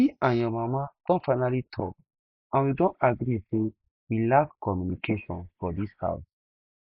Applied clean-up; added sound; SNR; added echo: neural mask model Resemble Enhance denoiser.